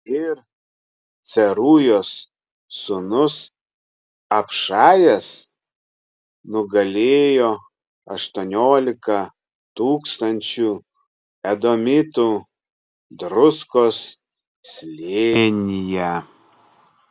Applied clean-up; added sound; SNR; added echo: none; none; none; none.